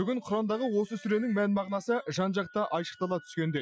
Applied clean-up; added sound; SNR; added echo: classical method Wiener filter.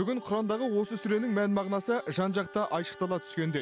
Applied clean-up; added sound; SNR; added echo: none; Wind instrument, woodwind instrument; 20 dB; none.